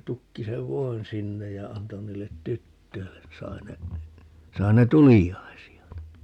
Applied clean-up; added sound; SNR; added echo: none; none; none; none.